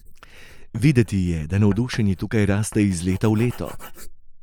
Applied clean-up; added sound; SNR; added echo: neural mask model Resemble Enhance denoiser.